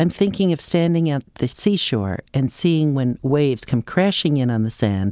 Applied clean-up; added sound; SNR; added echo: none; none; none; none.